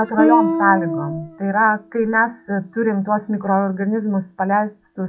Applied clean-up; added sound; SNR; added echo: classical method log-MMSE.